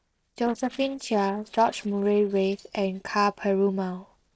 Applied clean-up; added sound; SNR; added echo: neural separator model SepFormer DNS4.